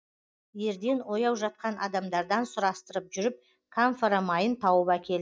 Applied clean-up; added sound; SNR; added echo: neural mask model DeepFilterNet 3.